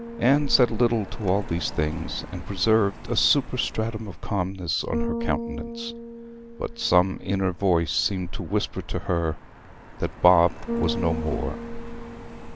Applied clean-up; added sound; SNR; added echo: none; Car passing by + Bass guitar; 10 dB; none.